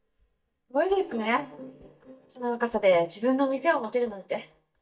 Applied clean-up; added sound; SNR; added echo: neural mask model DeepFilterNet 3.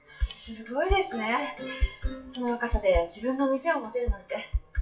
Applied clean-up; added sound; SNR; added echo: classical method WPE with log-MMSE.